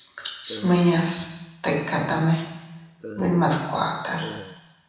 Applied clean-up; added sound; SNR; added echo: none; Burping, eructation; 15 dB; reverberation time 1.0 s.